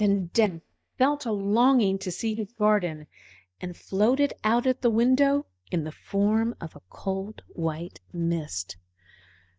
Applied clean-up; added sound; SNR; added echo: neural mask model DeepFilterNet 3.